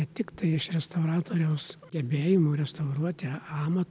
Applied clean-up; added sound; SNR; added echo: none; none; none; none.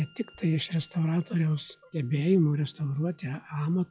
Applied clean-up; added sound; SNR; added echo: classical method log-MMSE.